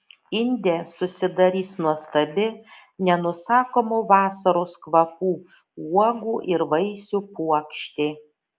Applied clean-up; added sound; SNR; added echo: none; none; none; none.